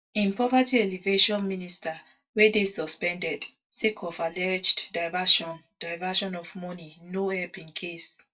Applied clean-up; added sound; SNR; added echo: neural mask model DeepFilterNet 3.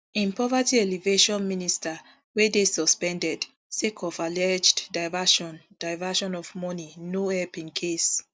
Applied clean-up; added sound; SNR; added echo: none; none; none; none.